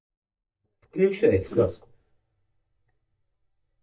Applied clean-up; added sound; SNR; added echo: neural mask model DeepFilterNet 3.